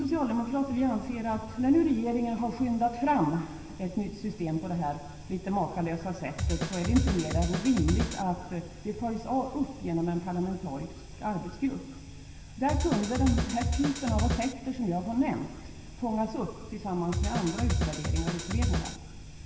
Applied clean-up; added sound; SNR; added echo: none; Drum kit; -1 dB; reverberation time 2.0 s.